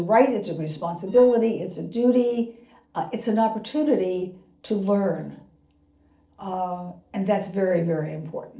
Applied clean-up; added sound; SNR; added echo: neural separator model SepFormer DNS4.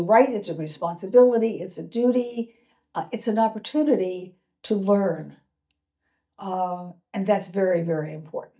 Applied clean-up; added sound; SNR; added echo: neural mask model DeepFilterNet 3.